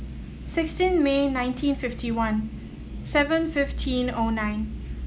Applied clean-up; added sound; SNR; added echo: none; none; none; none.